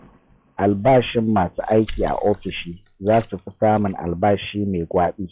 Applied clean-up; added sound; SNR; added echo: classical method log-MMSE.